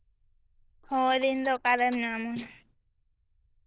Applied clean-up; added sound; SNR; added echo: neural diffusion model UNIVERSE++.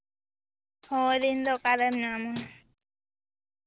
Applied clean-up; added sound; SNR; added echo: none; Thump, thud; 19 dB; none.